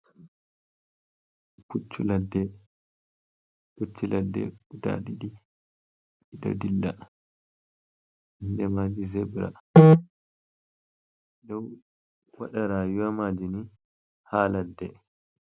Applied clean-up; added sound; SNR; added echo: none; none; none; none.